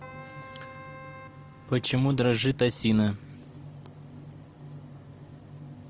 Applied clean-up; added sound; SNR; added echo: none; Keyboard (musical); 19 dB; none.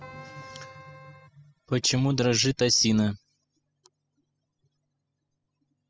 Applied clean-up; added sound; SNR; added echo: classical method spectral subtraction.